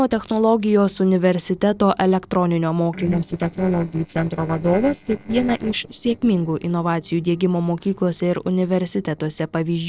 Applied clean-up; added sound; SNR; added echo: neural separator model SepFormer DNS4.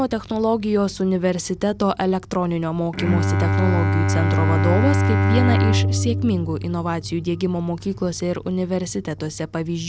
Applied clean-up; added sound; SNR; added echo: none; Bowed string instrument; 0 dB; none.